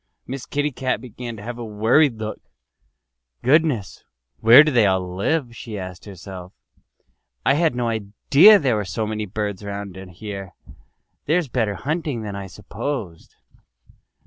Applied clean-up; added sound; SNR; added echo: none; none; none; none.